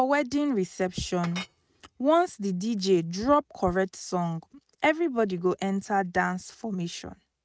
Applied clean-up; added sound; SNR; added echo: neural mask model RNNoise.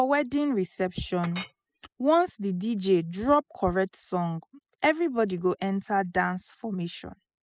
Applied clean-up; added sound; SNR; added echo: classical method spectral subtraction.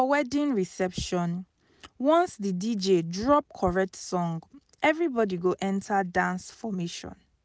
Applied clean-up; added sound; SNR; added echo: none; none; none; none.